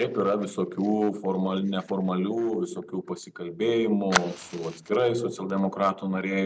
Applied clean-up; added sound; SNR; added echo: none; Fire; 12 dB; none.